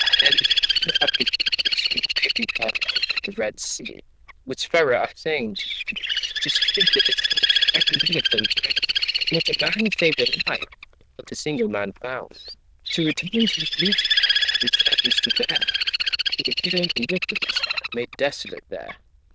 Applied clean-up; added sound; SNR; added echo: neural diffusion model UNIVERSE++.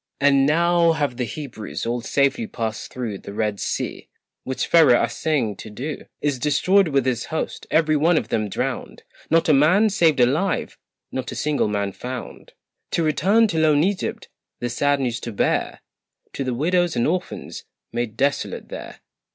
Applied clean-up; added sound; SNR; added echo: none; none; none; none.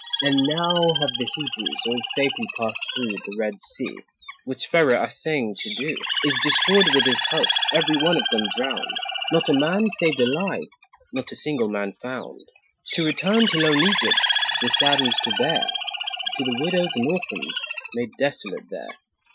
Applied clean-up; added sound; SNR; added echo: classical method Wiener filter.